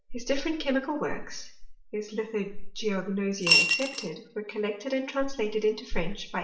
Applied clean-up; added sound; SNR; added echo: none; Coin (dropping) / Glass; -5 dB; reverberation time 0.6 s.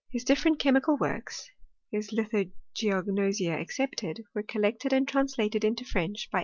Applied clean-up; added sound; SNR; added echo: none; none; none; none.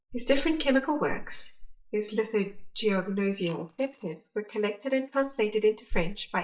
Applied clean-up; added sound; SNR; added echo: neural mask model DeepFilterNet 3.